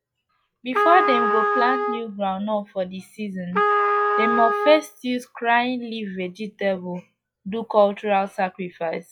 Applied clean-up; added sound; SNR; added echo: classical method log-MMSE.